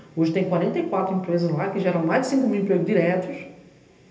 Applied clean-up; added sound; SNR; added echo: none; none; none; reverberation time 1.4 s.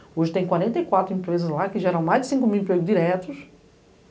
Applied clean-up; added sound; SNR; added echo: none; none; none; none.